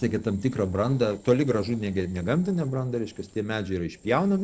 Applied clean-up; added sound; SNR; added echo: neural separator model SepFormer DNS4.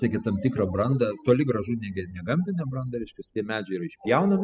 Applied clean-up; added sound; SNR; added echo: classical method spectral subtraction.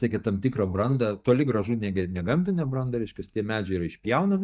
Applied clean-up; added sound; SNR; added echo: neural mask model DeepFilterNet 3.